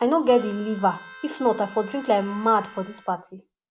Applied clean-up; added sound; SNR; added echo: none; Harmonica; 20 dB; none.